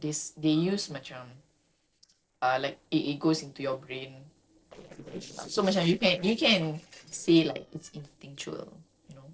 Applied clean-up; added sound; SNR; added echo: neural separator model SepFormer DNS4.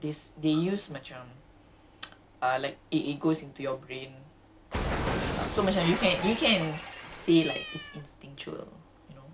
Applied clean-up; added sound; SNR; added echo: none; Cat; 8 dB; none.